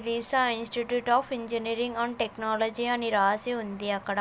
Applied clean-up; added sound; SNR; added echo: none; none; none; none.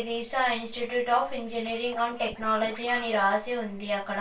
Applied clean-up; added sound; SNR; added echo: neural separator model SepFormer DNS4.